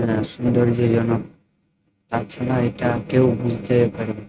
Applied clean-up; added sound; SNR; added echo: neural mask model RNNoise.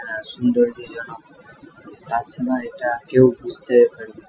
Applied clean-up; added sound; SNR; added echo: classical method Wiener filter.